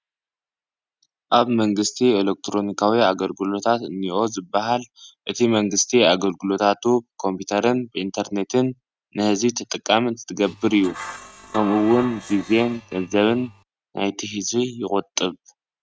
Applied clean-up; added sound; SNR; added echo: neural mask model RNNoise.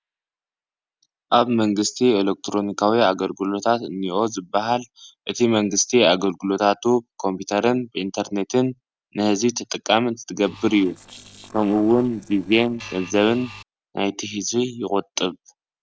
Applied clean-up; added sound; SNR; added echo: neural separator model SepFormer DNS4.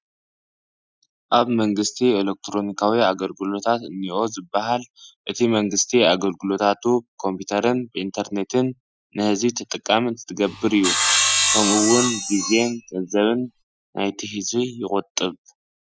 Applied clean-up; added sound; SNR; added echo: classical method Wiener filter.